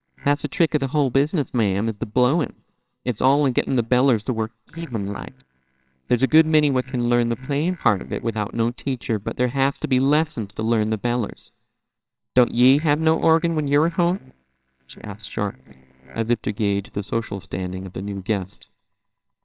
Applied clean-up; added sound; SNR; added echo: neural separator model SepFormer WHAMR!.